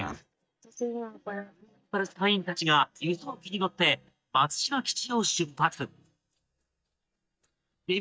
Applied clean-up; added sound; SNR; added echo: neural mask model DeepFilterNet 3.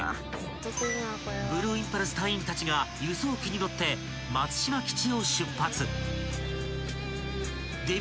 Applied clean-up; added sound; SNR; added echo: none; none; none; none.